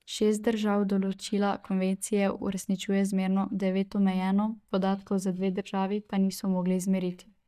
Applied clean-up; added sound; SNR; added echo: neural mask model DeepFilterNet 3.